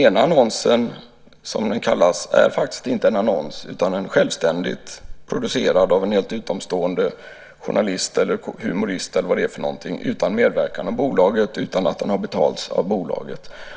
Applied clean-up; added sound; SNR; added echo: none; none; none; none.